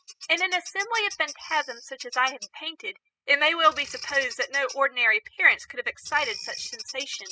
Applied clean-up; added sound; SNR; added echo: classical method spectral subtraction.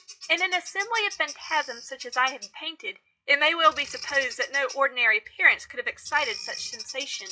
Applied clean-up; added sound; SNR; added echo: classical method log-MMSE.